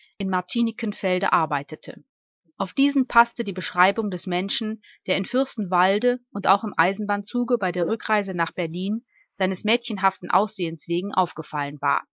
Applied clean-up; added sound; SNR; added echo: neural mask model Resemble Enhance denoiser.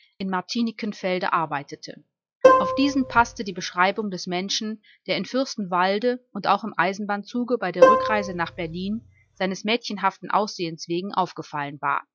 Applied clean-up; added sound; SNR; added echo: classical method log-MMSE.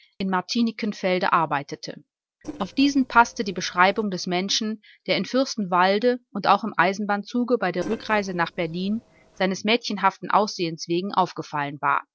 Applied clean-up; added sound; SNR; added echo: neural separator model SepFormer DNS4.